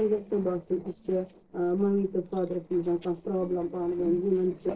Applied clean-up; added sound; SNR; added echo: neural separator model SepFormer DNS4.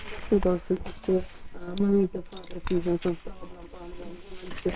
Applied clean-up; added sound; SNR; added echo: neural separator model SepFormer WHAMR!.